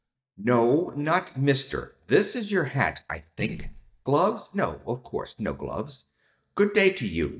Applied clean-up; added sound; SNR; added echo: neural mask model DeepFilterNet 3.